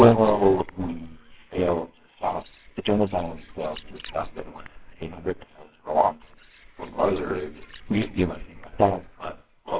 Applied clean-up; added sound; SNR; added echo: neural separator model SepFormer WHAMR!.